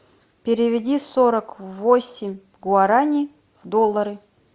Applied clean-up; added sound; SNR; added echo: none; none; none; none.